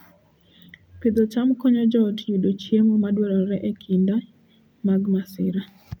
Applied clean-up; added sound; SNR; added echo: none; none; none; none.